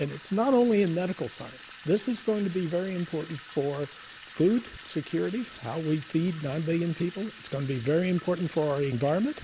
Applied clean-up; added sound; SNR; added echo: none; Sink (filling or washing) / Water tap, faucet; 14 dB; none.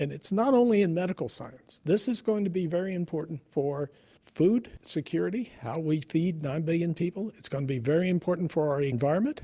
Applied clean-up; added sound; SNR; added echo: none; none; none; none.